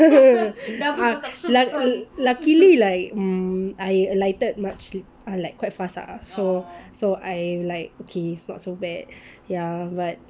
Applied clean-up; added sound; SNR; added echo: none; none; none; none.